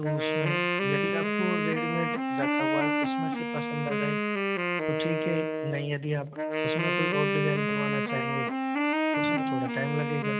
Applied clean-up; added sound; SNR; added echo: none; Wind instrument, woodwind instrument; -5 dB; none.